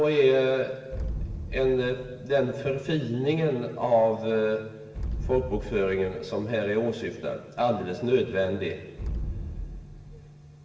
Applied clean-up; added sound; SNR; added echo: none; Explosion; 11 dB; reverberation time 1.1 s.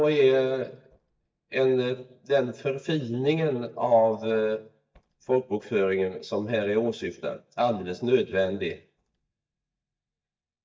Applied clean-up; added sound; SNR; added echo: neural mask model DeepFilterNet 3.